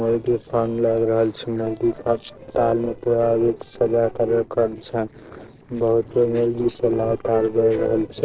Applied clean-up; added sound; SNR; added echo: neural separator model SepFormer DNS4.